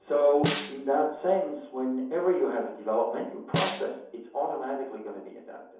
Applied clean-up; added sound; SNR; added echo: none; Snare drum; 6 dB; reverberation time 2.8 s.